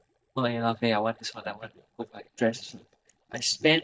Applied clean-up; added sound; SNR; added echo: neural mask model DeepFilterNet 3.